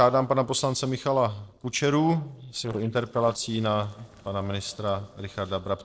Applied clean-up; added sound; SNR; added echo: neural separator model SepFormer DNS4.